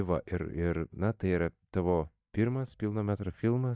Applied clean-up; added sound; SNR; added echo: neural mask model DeepFilterNet 3.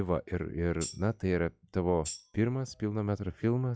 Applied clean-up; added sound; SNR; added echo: classical method log-MMSE.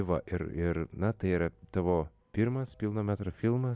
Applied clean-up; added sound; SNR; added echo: none; none; none; none.